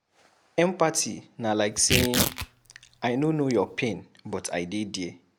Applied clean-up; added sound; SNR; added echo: none; Tearing; 3 dB; none.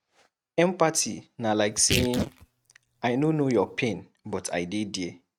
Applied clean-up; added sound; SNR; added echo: neural mask model RNNoise.